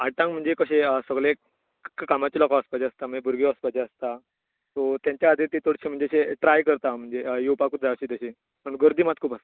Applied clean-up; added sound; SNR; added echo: none; none; none; none.